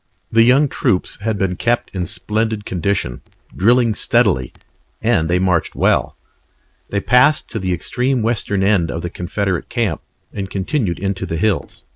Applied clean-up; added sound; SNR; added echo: neural separator model SepFormer DNS4.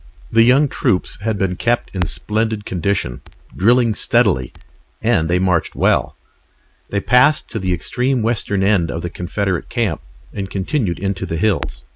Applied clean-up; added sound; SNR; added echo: none; Crackle; 15 dB; none.